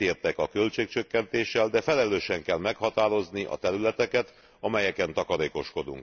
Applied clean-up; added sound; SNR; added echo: none; none; none; none.